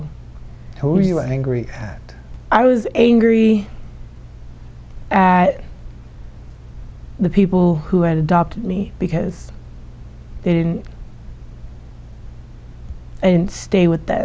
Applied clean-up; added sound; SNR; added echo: none; none; none; none.